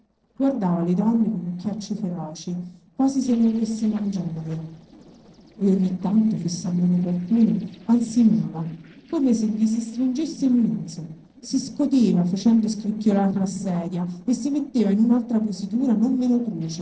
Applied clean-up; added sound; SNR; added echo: neural separator model SepFormer DNS4.